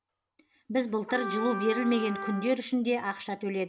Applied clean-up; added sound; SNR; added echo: none; Trumpet; 8 dB; none.